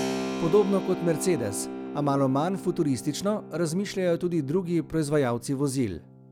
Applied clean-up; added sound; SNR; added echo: none; Keyboard (musical); 10 dB; none.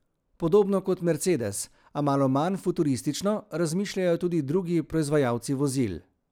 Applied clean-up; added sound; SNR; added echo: none; none; none; none.